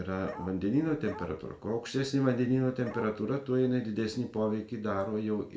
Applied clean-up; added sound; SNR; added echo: none; Bark; 15 dB; reverberation time 0.3 s.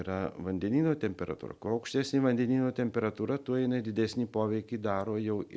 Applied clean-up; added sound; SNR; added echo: none; none; none; none.